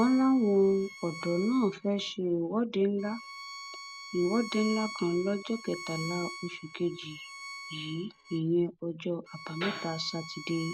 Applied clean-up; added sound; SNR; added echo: none; Bowed string instrument; 14 dB; none.